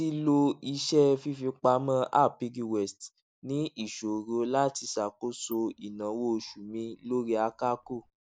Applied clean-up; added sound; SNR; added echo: neural mask model Resemble Enhance denoiser.